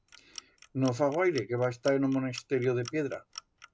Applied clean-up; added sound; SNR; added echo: none; Clock; 19 dB; none.